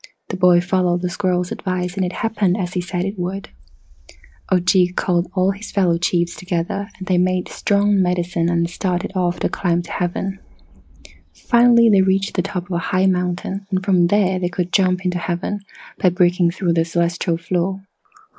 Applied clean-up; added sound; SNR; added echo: neural mask model Resemble Enhance denoiser.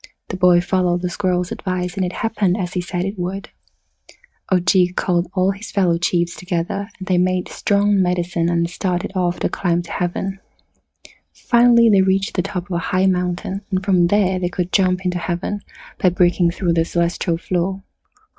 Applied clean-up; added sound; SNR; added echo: neural mask model RNNoise.